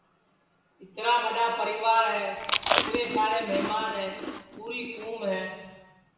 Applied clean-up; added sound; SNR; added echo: none; Chewing, mastication; 3 dB; reverberation time 1.2 s.